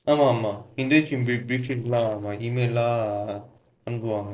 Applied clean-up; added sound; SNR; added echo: neural separator model SepFormer DNS4.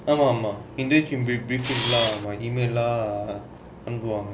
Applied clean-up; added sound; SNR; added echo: none; Camera; 2 dB; none.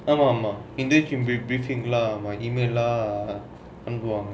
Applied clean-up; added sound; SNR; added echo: none; none; none; none.